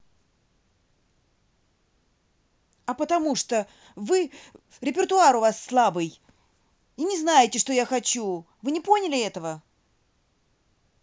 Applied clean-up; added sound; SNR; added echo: none; none; none; none.